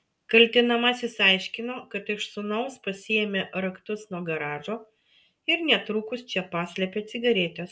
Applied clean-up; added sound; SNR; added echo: none; none; none; none.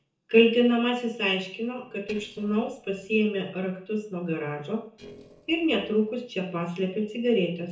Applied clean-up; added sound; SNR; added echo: neural separator model SepFormer DNS4.